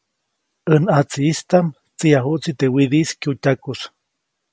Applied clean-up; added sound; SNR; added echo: none; none; none; none.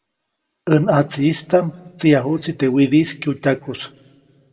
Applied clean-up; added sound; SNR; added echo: none; none; none; reverberation time 0.9 s.